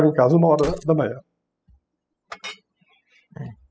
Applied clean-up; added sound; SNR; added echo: classical method spectral subtraction.